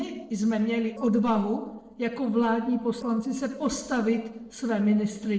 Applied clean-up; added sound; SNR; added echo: neural separator model SepFormer DNS4.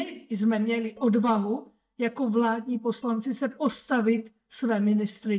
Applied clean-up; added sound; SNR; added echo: neural mask model DeepFilterNet 3.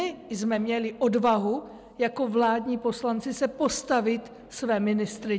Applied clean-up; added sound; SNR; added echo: none; none; none; none.